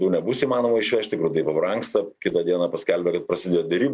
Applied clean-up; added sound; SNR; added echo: none; none; none; none.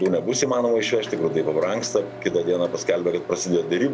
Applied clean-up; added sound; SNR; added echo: none; Microwave oven; 14 dB; none.